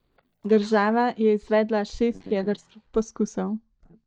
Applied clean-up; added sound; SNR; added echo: neural mask model DeepFilterNet 3.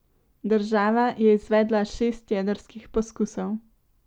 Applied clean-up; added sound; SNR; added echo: none; none; none; none.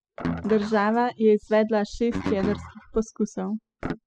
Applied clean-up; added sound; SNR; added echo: classical method spectral subtraction.